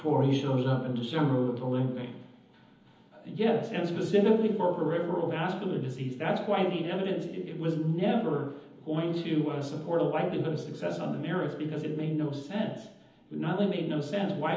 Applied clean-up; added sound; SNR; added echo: none; none; none; reverberation time 1.3 s.